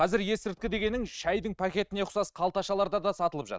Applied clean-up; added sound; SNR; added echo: neural mask model RNNoise.